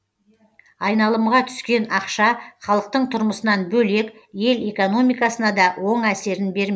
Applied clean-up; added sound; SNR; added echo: none; none; none; none.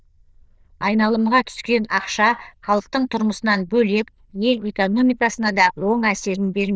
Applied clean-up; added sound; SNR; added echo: neural diffusion model UNIVERSE++.